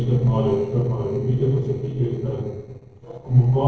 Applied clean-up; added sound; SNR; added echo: neural separator model SepFormer DNS4.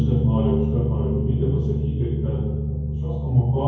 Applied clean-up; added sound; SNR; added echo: none; Bass guitar; 0 dB; reverberation time 1.3 s.